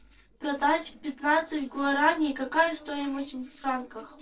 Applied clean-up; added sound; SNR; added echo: neural separator model SepFormer DNS4.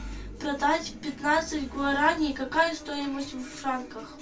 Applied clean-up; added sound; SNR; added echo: none; Engine / Mechanisms; 14 dB; reverberation time 0.2 s.